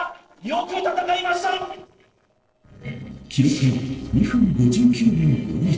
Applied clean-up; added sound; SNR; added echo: neural separator model SepFormer DNS4.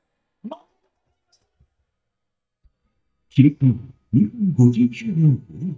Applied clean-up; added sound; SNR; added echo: neural mask model DeepFilterNet 3.